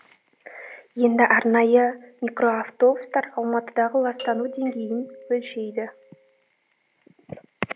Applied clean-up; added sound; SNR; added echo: none; Doorbell; 16 dB; none.